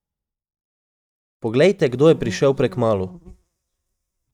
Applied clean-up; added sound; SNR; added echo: neural mask model DeepFilterNet 3.